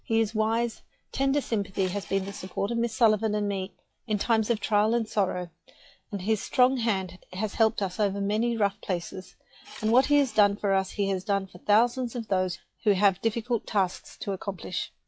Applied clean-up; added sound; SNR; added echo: classical method log-MMSE.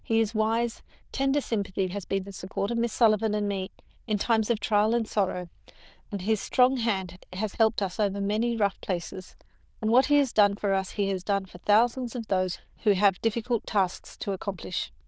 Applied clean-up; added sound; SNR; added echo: neural diffusion model UNIVERSE++.